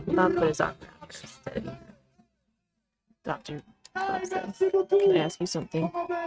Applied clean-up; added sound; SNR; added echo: neural mask model RNNoise.